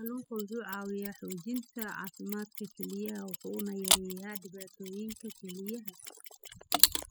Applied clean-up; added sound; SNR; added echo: classical method spectral subtraction.